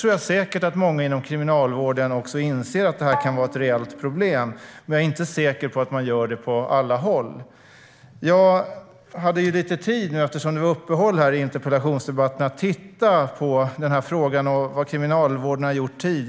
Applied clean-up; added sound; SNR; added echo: none; Bowed string instrument; 11 dB; none.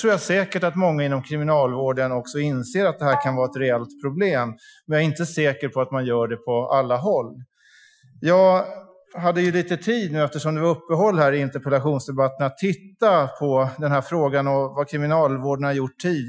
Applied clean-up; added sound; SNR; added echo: classical method Wiener filter.